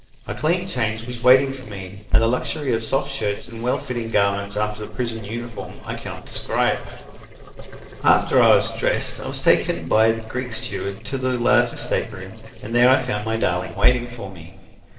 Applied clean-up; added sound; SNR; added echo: neural separator model SepFormer DNS4.